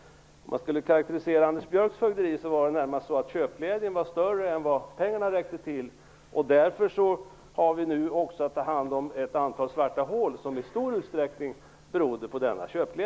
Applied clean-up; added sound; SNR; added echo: none; none; none; none.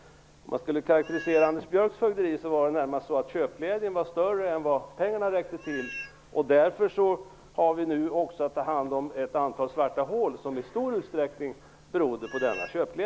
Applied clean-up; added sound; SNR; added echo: none; Meow; 14 dB; none.